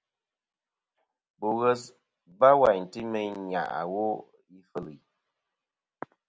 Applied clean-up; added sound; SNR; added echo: none; none; none; none.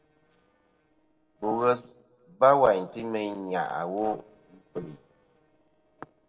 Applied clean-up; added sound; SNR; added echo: neural separator model SepFormer DNS4.